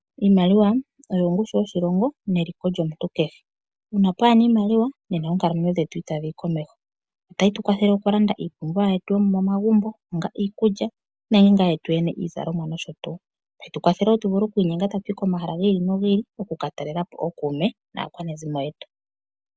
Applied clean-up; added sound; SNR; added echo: none; none; none; none.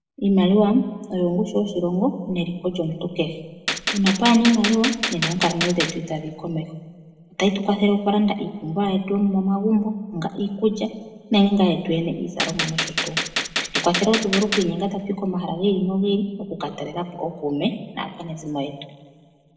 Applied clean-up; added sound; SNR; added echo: none; Gunshot, gunfire; 4 dB; reverberation time 1.5 s.